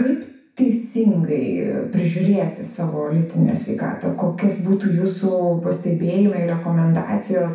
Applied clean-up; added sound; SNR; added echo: none; none; none; reverberation time 0.6 s.